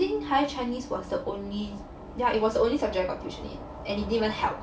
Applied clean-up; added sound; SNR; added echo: none; Marimba, xylophone; 16 dB; none.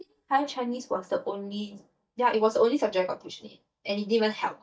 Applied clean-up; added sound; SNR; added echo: neural mask model DeepFilterNet 3.